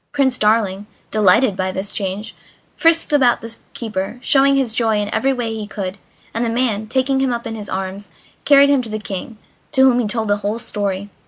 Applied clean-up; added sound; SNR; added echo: none; none; none; none.